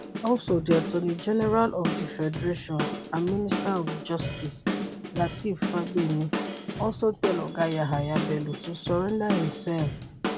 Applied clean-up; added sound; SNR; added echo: none; Drum / Drum kit; 4 dB; none.